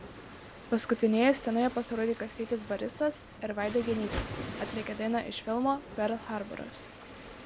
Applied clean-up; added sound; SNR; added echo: none; Waves, surf; 12 dB; none.